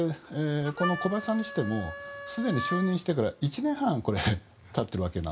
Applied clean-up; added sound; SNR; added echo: none; Harmonica; 8 dB; reverberation time 0.2 s.